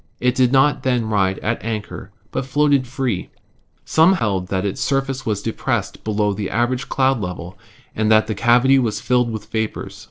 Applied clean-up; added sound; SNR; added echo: neural separator model SepFormer DNS4.